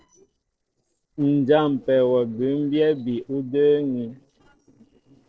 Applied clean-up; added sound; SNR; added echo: neural separator model SepFormer DNS4.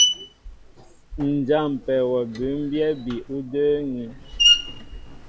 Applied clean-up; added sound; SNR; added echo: none; Screech; 1 dB; none.